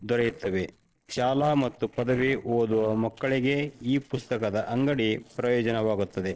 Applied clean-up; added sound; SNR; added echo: neural separator model SepFormer DNS4.